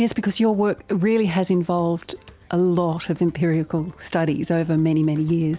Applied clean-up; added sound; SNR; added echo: none; none; none; none.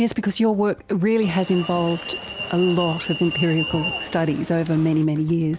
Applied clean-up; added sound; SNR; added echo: none; Alarm; 10 dB; none.